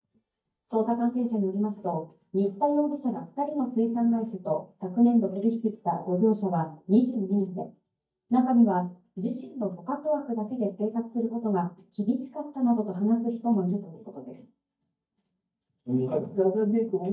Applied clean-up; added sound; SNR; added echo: neural mask model DeepFilterNet 3.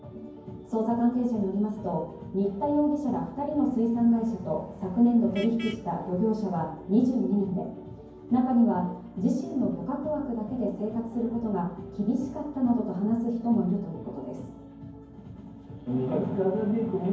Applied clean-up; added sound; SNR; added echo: none; Vehicle horn, car horn, honking; 17 dB; reverberation time 0.9 s.